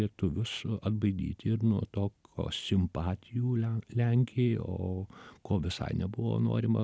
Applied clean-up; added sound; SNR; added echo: none; none; none; none.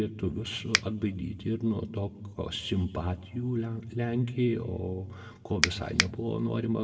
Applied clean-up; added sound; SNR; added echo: none; Finger snapping; -2 dB; reverberation time 1.0 s.